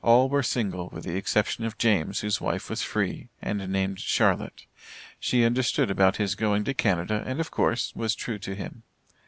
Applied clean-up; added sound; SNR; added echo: none; none; none; none.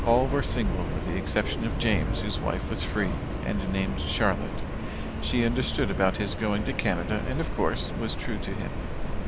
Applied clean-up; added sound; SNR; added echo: none; Subway, metro, underground; 1 dB; none.